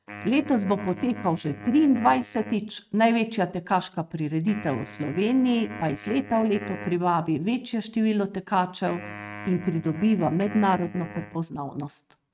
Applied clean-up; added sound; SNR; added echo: neural mask model RNNoise.